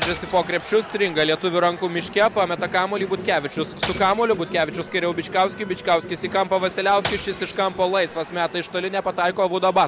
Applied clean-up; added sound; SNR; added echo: none; Shatter / Crushing; 15 dB; none.